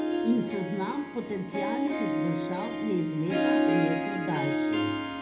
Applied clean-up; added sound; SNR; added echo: none; Harp; -3 dB; reverberation time 0.4 s.